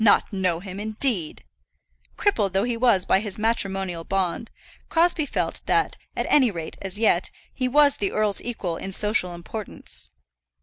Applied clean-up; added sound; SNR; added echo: none; none; none; none.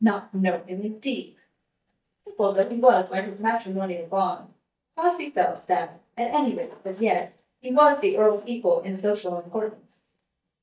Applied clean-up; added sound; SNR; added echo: neural mask model DeepFilterNet 3.